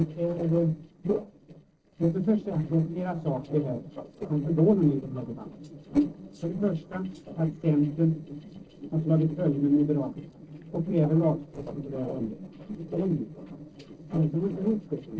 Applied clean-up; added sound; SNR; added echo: neural separator model SepFormer DNS4.